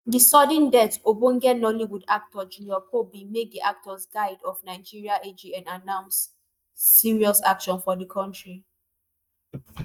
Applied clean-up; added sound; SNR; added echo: neural mask model DeepFilterNet 3.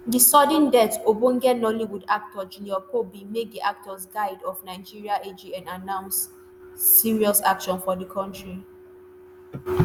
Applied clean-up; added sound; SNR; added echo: none; none; none; none.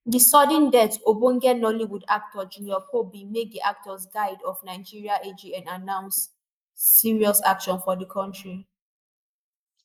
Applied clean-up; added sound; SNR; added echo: neural mask model Resemble Enhance denoiser.